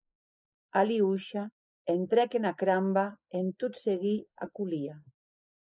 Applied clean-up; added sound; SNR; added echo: neural mask model Resemble Enhance denoiser.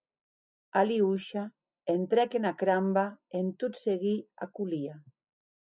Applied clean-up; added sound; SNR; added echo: none; none; none; none.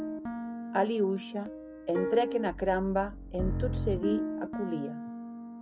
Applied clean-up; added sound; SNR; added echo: none; Piano; 3 dB; none.